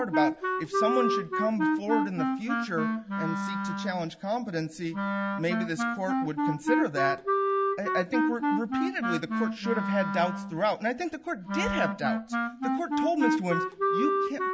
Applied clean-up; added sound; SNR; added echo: none; Wind instrument, woodwind instrument; -2 dB; none.